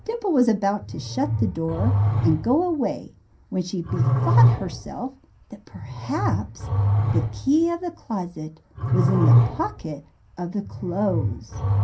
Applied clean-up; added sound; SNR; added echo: none; Growling; -2 dB; reverberation time 0.3 s.